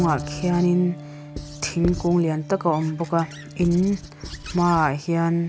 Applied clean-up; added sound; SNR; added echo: none; Squeak / Writing + Electric guitar; 12 dB; none.